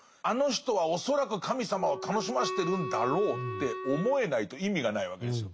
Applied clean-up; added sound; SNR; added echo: none; Wind instrument, woodwind instrument; 7 dB; none.